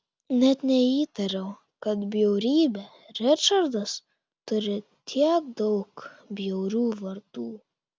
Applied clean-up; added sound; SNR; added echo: none; none; none; none.